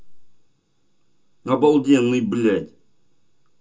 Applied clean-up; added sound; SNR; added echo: none; none; none; reverberation time 0.2 s.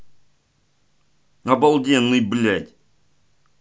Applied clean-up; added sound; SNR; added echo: none; none; none; none.